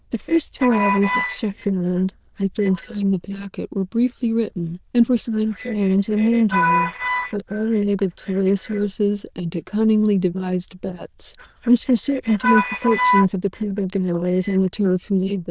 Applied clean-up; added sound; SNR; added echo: neural diffusion model UNIVERSE++.